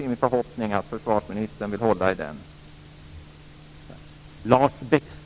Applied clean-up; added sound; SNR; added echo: none; none; none; none.